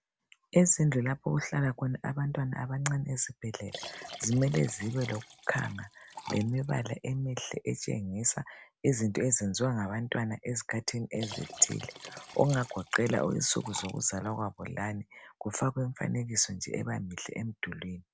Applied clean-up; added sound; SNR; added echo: none; Liquid; 15 dB; none.